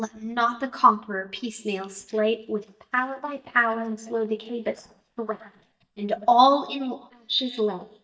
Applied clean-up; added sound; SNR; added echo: neural mask model DeepFilterNet 3.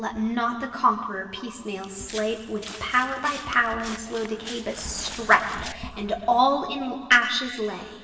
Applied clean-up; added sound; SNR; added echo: none; Walk, footsteps; 14 dB; reverberation time 1.9 s.